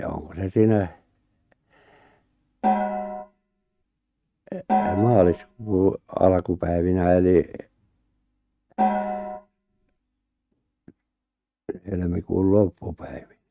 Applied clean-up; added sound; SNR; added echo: neural mask model RNNoise.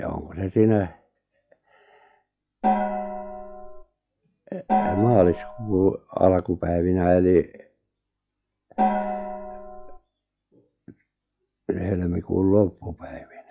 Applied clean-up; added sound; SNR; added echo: classical method log-MMSE.